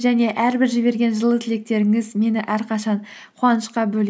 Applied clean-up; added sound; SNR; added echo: none; none; none; none.